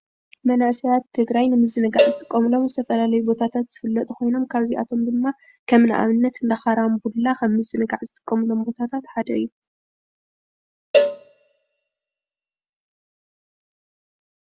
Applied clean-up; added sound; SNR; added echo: none; Cowbell; 3 dB; none.